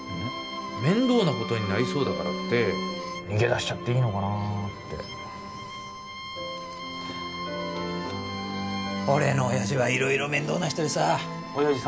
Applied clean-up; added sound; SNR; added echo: none; Bowed string instrument; 12 dB; none.